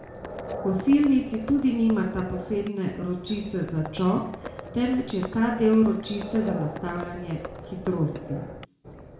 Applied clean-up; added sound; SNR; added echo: none; Livestock, farm animals, working animals; 12 dB; reverberation time 0.6 s.